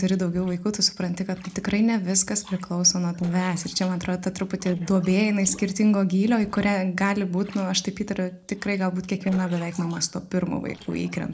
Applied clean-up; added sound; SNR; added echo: neural separator model SepFormer DNS4.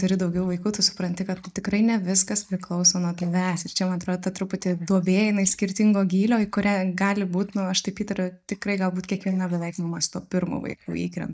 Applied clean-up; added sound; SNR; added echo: neural mask model DeepFilterNet 3.